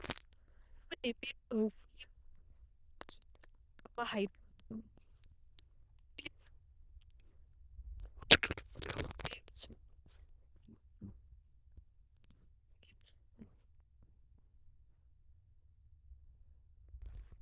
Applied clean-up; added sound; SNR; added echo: neural diffusion model UNIVERSE++.